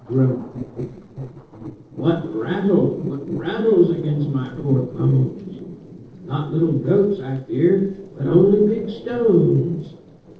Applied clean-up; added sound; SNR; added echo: neural separator model SepFormer DNS4.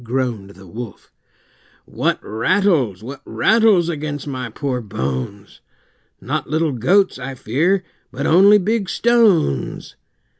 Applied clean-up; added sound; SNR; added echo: none; none; none; none.